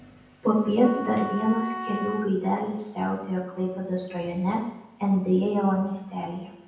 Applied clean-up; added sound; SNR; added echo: none; Wind instrument, woodwind instrument; 10 dB; reverberation time 0.9 s.